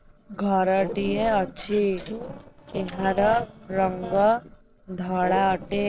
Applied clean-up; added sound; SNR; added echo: neural separator model SepFormer DNS4.